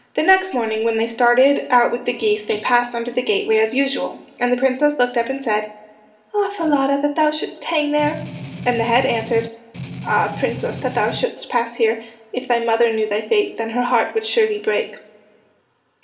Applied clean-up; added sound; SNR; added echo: none; Strum; 11 dB; reverberation time 1.8 s.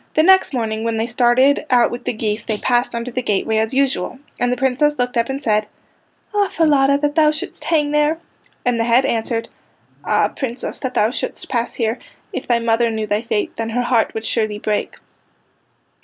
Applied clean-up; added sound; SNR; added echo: none; none; none; none.